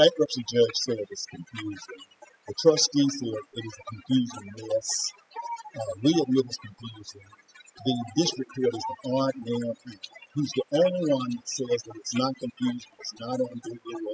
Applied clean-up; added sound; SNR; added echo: classical method spectral subtraction.